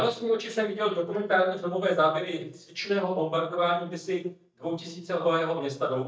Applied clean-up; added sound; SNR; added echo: neural mask model DeepFilterNet 3.